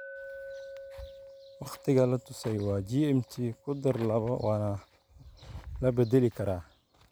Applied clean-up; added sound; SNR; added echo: none; Glass; 20 dB; none.